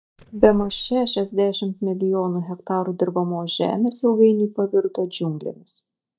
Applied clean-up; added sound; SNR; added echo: neural mask model DeepFilterNet 3.